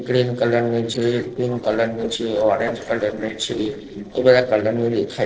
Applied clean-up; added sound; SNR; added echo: neural separator model SepFormer DNS4.